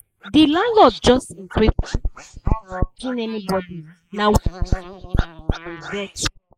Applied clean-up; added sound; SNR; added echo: neural mask model Resemble Enhance denoiser.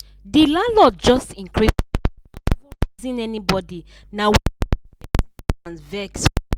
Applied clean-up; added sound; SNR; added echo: none; none; none; none.